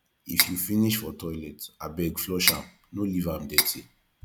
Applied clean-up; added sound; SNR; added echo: none; Cutlery, silverware; -2 dB; none.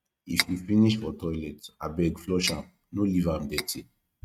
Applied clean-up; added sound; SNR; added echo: neural mask model RNNoise.